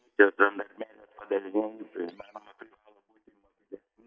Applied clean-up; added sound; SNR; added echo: neural mask model DeepFilterNet 3.